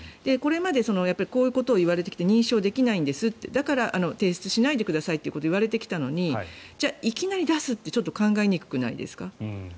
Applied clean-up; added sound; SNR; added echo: none; none; none; none.